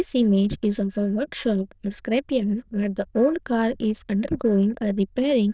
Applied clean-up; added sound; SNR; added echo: neural diffusion model UNIVERSE++.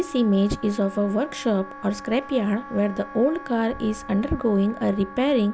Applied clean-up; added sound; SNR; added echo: none; Wind instrument, woodwind instrument; 16 dB; none.